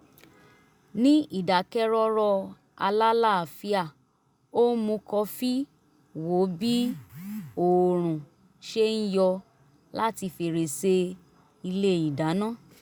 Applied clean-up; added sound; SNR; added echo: none; none; none; none.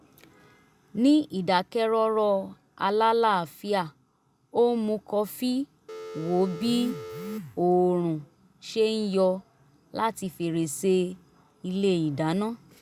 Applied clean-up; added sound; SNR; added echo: none; Telephone; 12 dB; none.